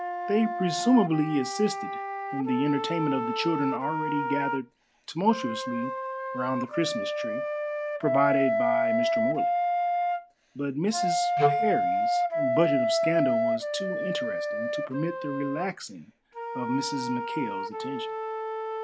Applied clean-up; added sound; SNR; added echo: none; Wind instrument, woodwind instrument + Wind instrument, woodwind instrument; -1 dB; none.